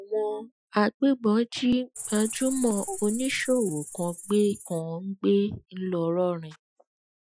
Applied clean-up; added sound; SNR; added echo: classical method Wiener filter.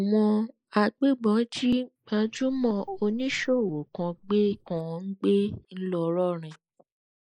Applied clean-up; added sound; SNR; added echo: neural mask model Resemble Enhance denoiser.